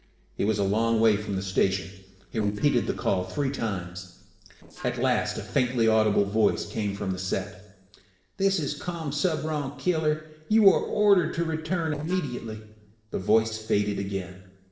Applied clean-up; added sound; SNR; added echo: neural separator model SepFormer DNS4.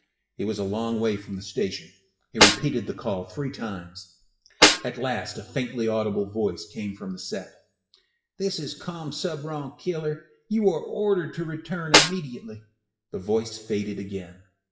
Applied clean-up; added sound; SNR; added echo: classical method WPE with log-MMSE.